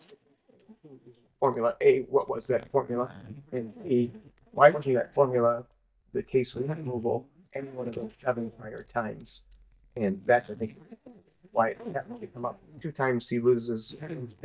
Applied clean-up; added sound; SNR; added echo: neural mask model DeepFilterNet 3.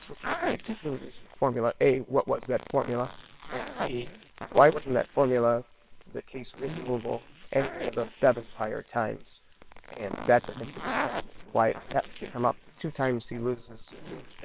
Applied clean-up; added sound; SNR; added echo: neural separator model SepFormer WHAMR!.